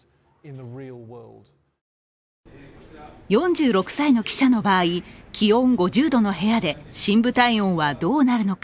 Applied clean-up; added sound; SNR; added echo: none; none; none; none.